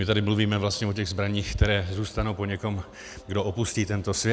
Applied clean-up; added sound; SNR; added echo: none; none; none; none.